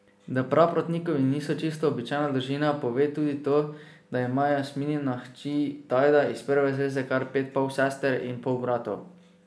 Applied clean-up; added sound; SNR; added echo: none; none; none; none.